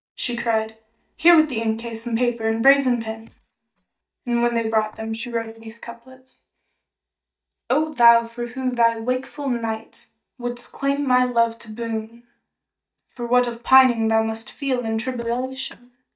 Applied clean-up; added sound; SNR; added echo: neural mask model DeepFilterNet 3.